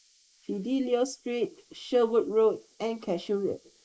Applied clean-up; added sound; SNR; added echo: neural mask model Resemble Enhance denoiser.